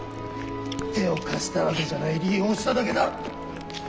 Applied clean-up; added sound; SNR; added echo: none; Cat; 18 dB; none.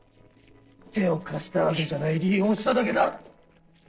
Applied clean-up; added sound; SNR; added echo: neural separator model SepFormer DNS4.